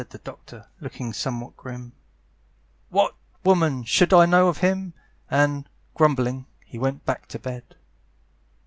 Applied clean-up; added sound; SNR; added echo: none; none; none; none.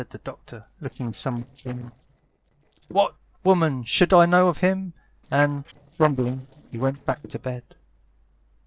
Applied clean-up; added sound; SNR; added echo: neural separator model SepFormer DNS4.